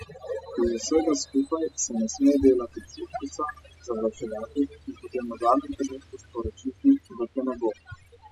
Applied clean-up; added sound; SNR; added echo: classical method spectral subtraction.